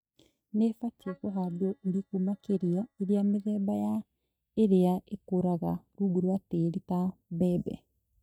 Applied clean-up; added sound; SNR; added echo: neural mask model DeepFilterNet 3.